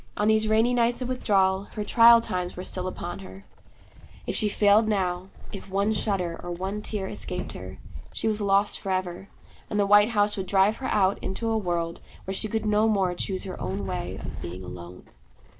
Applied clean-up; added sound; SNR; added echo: none; Wind; 14 dB; none.